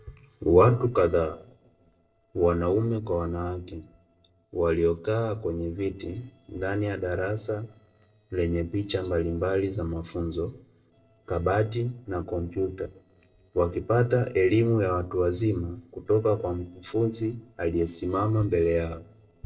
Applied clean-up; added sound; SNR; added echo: neural separator model SepFormer DNS4.